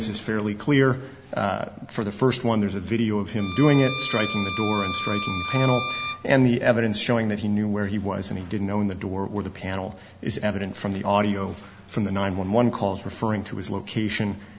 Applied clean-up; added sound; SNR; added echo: none; Bowed string instrument; 7 dB; none.